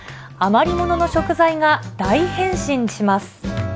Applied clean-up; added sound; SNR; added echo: none; none; none; none.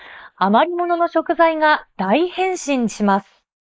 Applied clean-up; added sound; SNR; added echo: neural mask model Resemble Enhance denoiser.